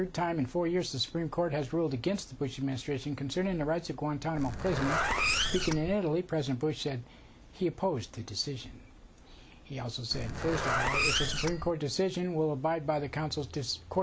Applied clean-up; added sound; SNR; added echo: none; Zipper (clothing); 0 dB; none.